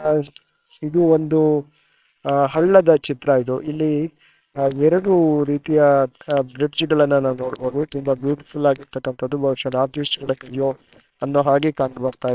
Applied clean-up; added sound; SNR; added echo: neural separator model SepFormer WHAMR!.